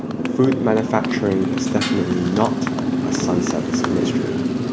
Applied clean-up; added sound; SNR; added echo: none; Motorcycle; -1 dB; none.